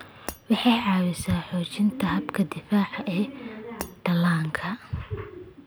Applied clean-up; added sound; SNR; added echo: none; Shatter; 18 dB; none.